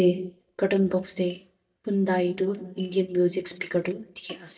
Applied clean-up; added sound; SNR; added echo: neural mask model DeepFilterNet 3.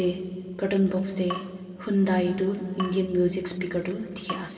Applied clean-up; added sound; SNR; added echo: none; Drip / Water tap, faucet; 16 dB; reverberation time 2.6 s.